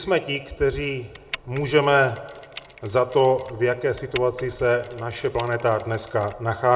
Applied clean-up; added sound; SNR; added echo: none; Mechanisms; 18 dB; reverberation time 0.5 s.